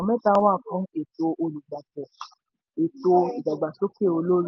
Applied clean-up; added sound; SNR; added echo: none; none; none; none.